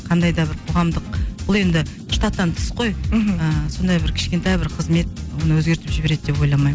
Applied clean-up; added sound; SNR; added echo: none; Fire; 16 dB; none.